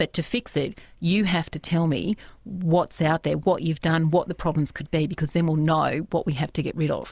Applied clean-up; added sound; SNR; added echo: none; none; none; none.